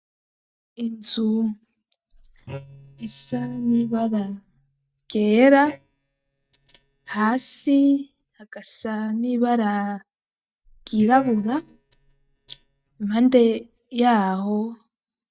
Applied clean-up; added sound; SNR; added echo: neural mask model DeepFilterNet 3.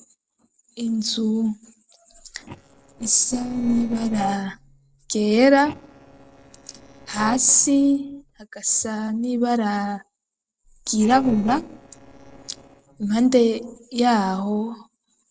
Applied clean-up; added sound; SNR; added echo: neural separator model SepFormer DNS4.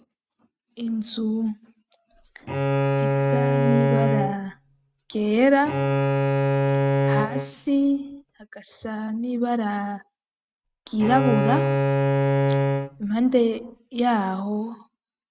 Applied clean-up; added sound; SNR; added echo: neural mask model RNNoise.